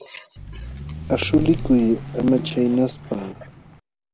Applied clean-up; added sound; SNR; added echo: none; Vehicle; 10 dB; none.